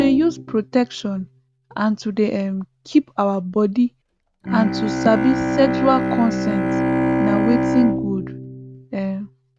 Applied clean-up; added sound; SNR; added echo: neural mask model RNNoise.